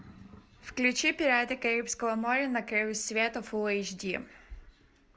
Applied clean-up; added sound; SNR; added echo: none; none; none; none.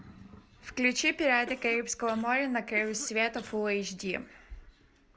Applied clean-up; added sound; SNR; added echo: none; Cough; 18 dB; none.